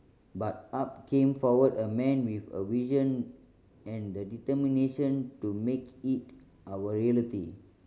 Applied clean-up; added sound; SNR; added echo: none; none; none; none.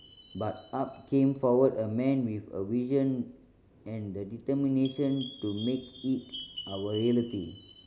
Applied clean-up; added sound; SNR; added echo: none; Chime; 19 dB; none.